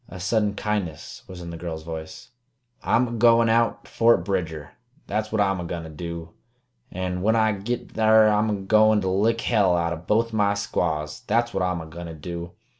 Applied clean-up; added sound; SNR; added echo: none; none; none; none.